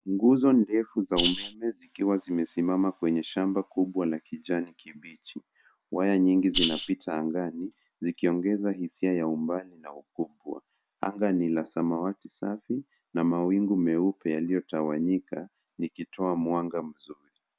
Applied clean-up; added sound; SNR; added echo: none; Rattle (instrument); -5 dB; none.